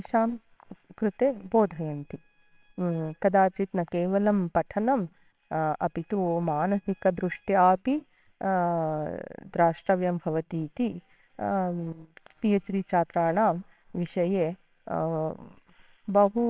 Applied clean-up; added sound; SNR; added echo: neural separator model SepFormer WHAMR!.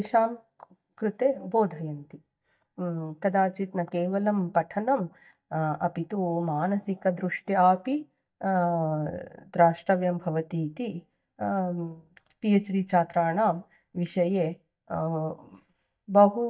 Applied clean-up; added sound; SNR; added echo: neural mask model DeepFilterNet 3.